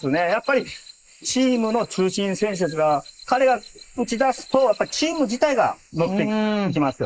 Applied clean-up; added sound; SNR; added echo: neural mask model Resemble Enhance denoiser.